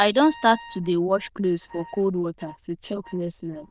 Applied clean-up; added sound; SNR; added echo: neural diffusion model UNIVERSE++.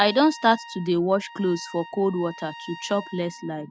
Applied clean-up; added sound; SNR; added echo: none; Trumpet; 18 dB; none.